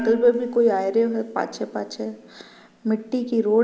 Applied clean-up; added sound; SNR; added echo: none; Dishes, pots, and pans; 15 dB; none.